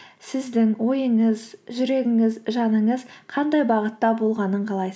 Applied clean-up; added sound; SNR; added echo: none; none; none; none.